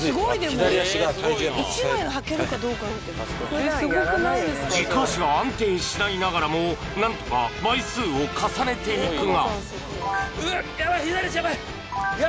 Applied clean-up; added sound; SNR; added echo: none; none; none; none.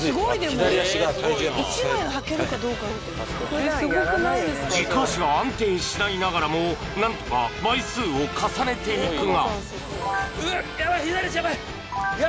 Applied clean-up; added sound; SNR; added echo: none; Hiss; 17 dB; none.